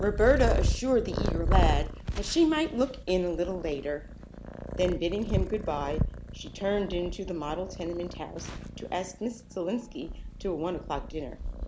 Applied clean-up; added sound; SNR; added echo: none; Purr; 2 dB; none.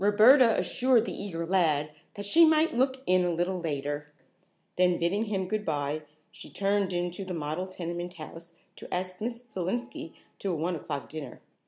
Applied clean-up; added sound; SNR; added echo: none; none; none; none.